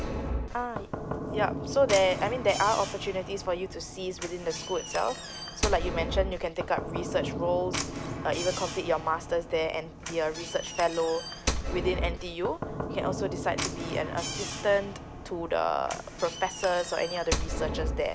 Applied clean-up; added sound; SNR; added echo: none; Knock / Slam; 4 dB; none.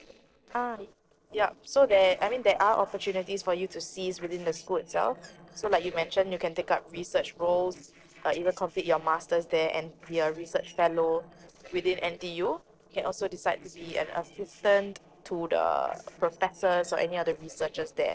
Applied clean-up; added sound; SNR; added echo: neural separator model SepFormer DNS4.